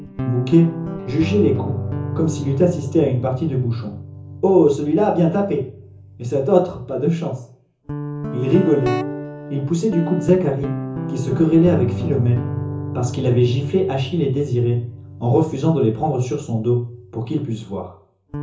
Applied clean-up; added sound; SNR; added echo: none; Guitar; 9 dB; reverberation time 0.6 s.